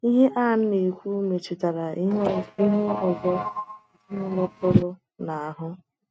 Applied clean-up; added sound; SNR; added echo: neural mask model RNNoise.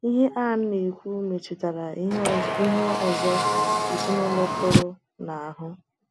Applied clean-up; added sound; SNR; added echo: none; Car; -1 dB; none.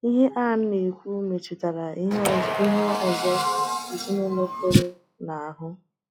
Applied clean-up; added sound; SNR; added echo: classical method log-MMSE.